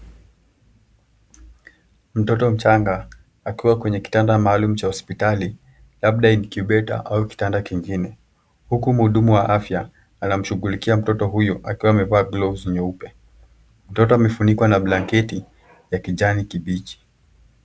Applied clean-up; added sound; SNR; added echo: none; none; none; none.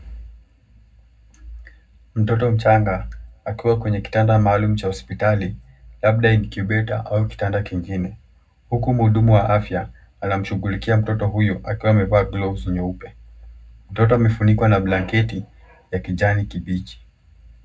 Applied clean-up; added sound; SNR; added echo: none; none; none; reverberation time 0.3 s.